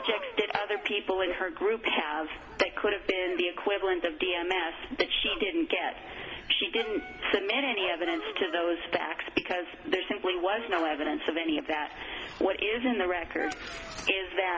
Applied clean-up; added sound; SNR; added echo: none; Dog; 15 dB; none.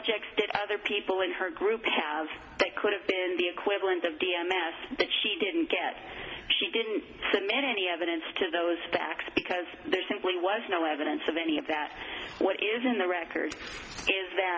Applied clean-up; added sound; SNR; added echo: none; none; none; none.